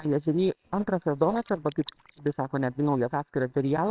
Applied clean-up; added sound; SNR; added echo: neural separator model SepFormer WHAMR!.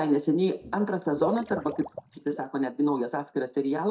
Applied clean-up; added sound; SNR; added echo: neural mask model DeepFilterNet 3.